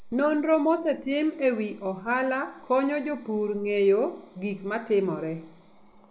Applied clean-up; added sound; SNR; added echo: none; none; none; none.